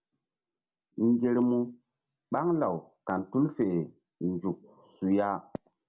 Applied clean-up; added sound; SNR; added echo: none; none; none; none.